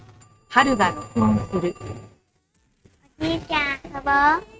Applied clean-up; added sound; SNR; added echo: neural mask model RNNoise.